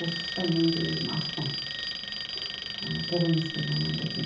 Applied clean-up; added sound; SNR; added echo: none; Alarm; 4 dB; reverberation time 0.6 s.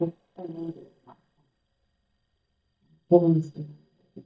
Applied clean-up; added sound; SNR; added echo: neural mask model DeepFilterNet 3.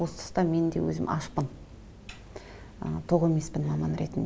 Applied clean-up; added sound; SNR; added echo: none; none; none; none.